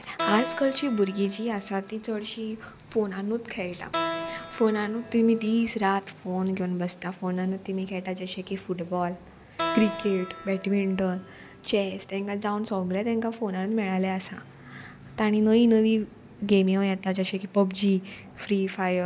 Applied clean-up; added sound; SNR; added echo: none; Keyboard (musical); 11 dB; none.